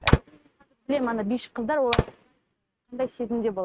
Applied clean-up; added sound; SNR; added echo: neural mask model RNNoise.